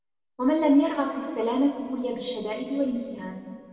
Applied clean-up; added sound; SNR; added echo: none; none; none; reverberation time 2.3 s.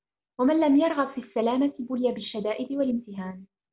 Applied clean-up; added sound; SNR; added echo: none; none; none; none.